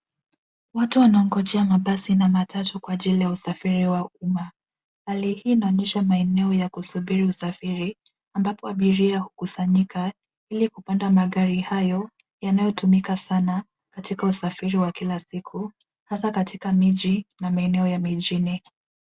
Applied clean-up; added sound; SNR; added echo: none; none; none; none.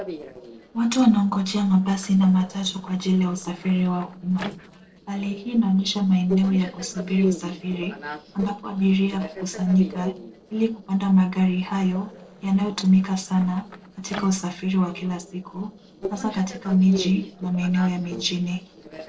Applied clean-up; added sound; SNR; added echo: neural separator model SepFormer DNS4.